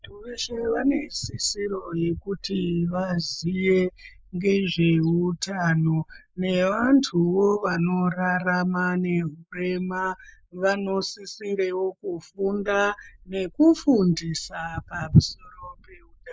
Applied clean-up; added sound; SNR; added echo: neural mask model Resemble Enhance denoiser.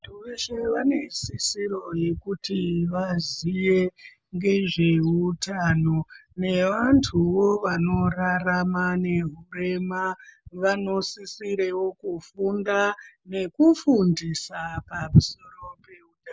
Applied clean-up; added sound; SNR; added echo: none; none; none; none.